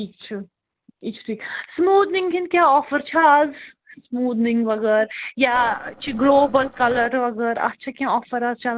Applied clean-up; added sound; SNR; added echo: neural separator model SepFormer DNS4.